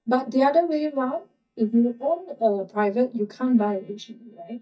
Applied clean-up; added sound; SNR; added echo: neural mask model DeepFilterNet 3.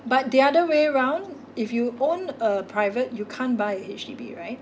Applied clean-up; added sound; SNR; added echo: none; none; none; none.